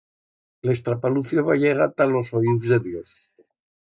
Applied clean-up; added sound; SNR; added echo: neural mask model DeepFilterNet 3.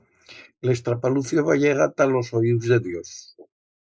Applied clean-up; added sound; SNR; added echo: neural mask model Resemble Enhance denoiser.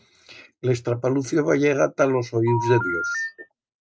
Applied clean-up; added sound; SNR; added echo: neural mask model RNNoise.